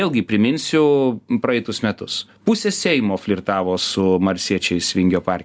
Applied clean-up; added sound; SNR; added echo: none; none; none; none.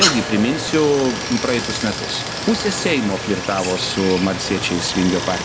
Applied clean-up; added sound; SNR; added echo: none; Stream; 4 dB; none.